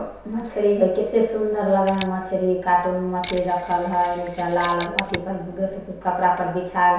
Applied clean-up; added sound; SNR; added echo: none; Mechanisms; 15 dB; reverberation time 0.7 s.